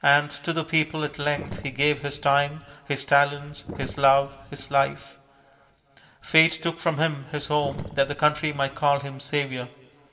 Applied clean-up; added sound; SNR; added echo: none; Sink (filling or washing); 15 dB; reverberation time 3.0 s.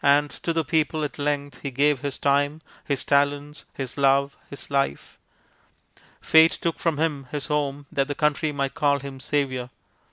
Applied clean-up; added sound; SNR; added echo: none; none; none; none.